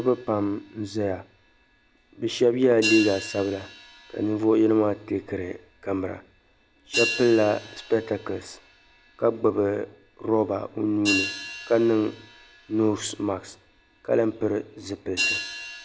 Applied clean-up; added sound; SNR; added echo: none; Hi-hat; 10 dB; none.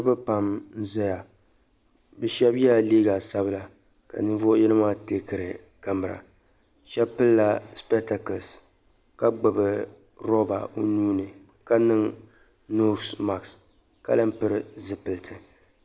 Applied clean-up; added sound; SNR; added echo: none; none; none; none.